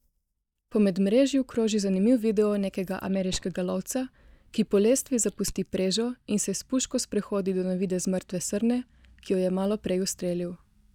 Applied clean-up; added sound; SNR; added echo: neural mask model DeepFilterNet 3.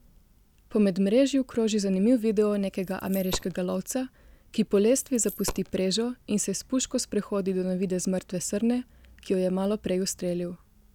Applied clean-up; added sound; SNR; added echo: none; Coin (dropping); 15 dB; none.